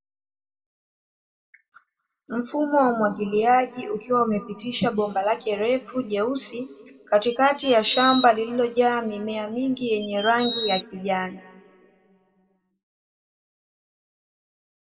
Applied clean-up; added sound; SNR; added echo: none; Bird vocalization, bird call, bird song; 5 dB; reverberation time 1.3 s.